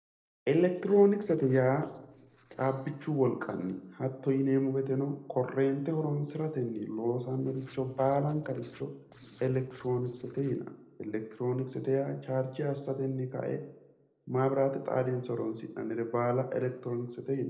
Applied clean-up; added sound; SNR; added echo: neural separator model SepFormer DNS4.